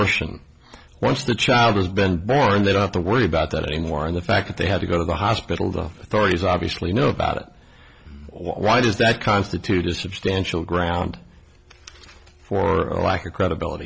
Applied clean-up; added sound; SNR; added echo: none; none; none; none.